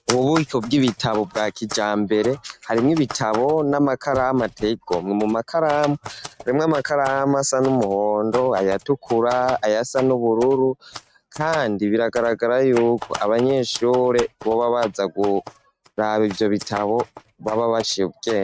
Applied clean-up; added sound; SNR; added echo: neural mask model RNNoise.